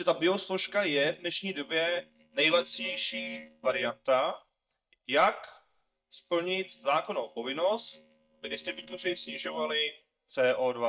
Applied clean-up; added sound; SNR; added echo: neural mask model DeepFilterNet 3.